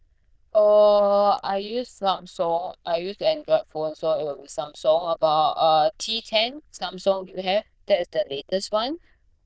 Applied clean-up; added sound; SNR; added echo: neural diffusion model UNIVERSE++.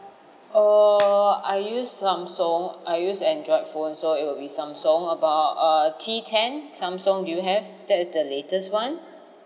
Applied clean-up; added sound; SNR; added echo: none; Crack; 17 dB; none.